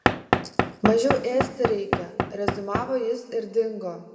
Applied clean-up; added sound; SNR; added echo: none; Knock / Wood; 0 dB; reverberation time 1.5 s.